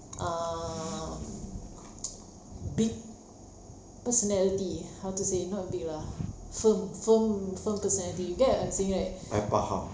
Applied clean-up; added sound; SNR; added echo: none; Accelerating, revving, vroom / Car; 15 dB; none.